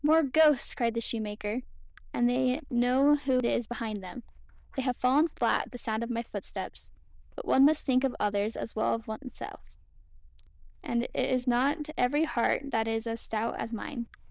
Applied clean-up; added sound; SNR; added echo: neural diffusion model UNIVERSE++.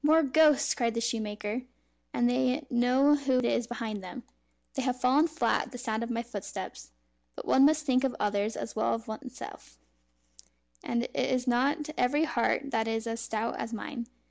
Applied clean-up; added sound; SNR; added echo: none; none; none; none.